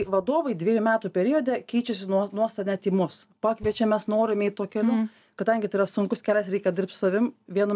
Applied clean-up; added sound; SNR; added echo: neural mask model DeepFilterNet 3.